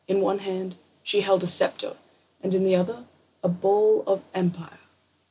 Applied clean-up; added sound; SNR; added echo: none; none; none; none.